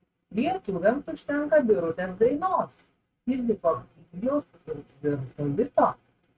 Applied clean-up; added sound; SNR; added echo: neural mask model RNNoise.